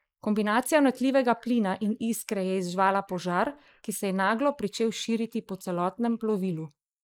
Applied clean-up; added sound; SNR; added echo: neural mask model Resemble Enhance denoiser.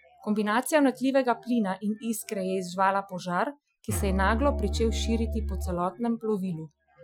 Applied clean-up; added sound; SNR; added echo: classical method Wiener filter.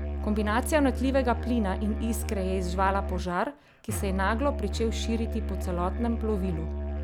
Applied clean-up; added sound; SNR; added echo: none; Musical instrument; 2 dB; none.